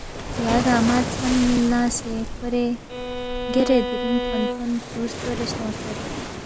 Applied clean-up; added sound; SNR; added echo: none; Waves, surf + Bowed string instrument; 4 dB; none.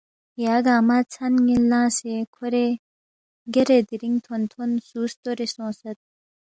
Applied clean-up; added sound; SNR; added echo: none; none; none; none.